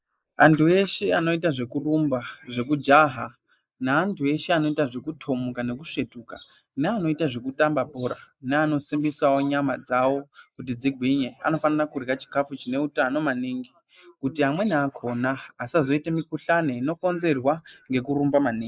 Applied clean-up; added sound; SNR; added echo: neural mask model Resemble Enhance denoiser.